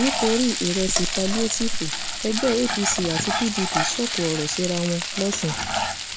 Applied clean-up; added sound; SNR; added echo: none; Frying (food); 1 dB; none.